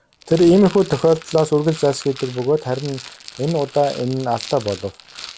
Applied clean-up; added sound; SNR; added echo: none; Rattle; 18 dB; none.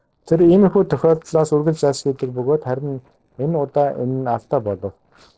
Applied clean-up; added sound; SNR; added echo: neural separator model SepFormer DNS4.